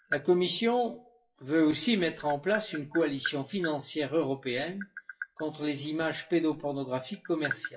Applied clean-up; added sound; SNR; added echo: classical method WPE with log-MMSE.